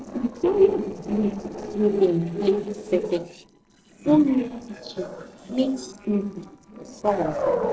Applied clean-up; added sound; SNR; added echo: neural separator model SepFormer DNS4.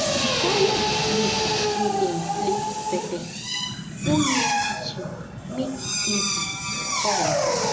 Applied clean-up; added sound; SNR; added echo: none; Drill; -5 dB; reverberation time 0.4 s.